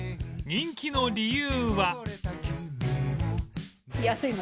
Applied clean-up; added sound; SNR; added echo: none; none; none; none.